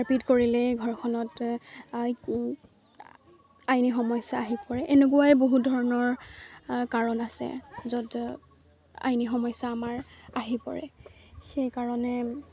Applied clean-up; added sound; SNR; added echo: none; none; none; none.